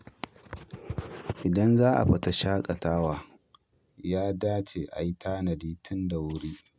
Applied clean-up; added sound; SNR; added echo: none; none; none; none.